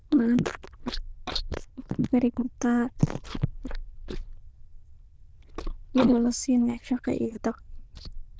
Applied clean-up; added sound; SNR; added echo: neural diffusion model UNIVERSE++.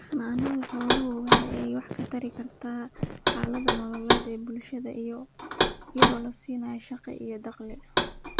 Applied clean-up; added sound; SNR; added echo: none; Knock; -5 dB; none.